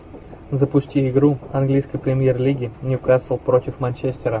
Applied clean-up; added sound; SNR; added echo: none; none; none; none.